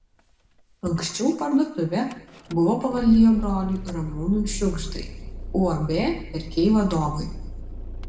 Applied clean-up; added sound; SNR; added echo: none; Idling / Engine starting / Door / Car; 11 dB; reverberation time 0.7 s.